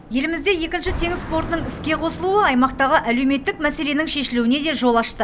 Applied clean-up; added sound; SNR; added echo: none; Car passing by; 13 dB; none.